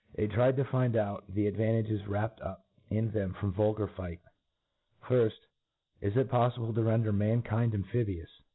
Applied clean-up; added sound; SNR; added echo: none; none; none; none.